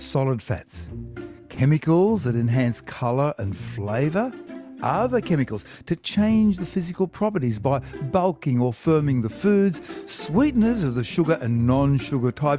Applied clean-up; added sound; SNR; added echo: none; none; none; none.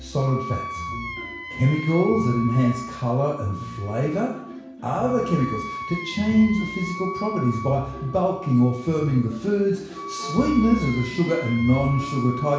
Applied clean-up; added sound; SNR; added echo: none; Wind instrument, woodwind instrument; 12 dB; reverberation time 0.7 s.